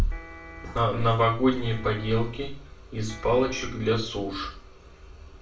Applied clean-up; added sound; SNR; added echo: none; Piano; 19 dB; reverberation time 0.4 s.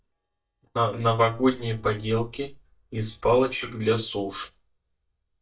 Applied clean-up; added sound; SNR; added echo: neural mask model DeepFilterNet 3.